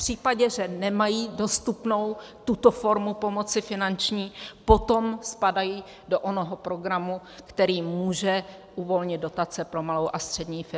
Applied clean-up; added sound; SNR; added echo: none; none; none; none.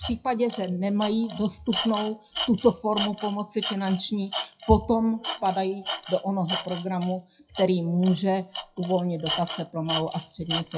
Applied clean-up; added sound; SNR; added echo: classical method WPE with log-MMSE.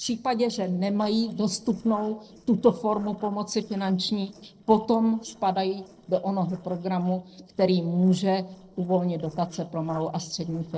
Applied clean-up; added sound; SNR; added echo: neural separator model SepFormer DNS4.